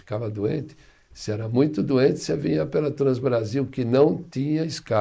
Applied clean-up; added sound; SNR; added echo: neural mask model Resemble Enhance denoiser.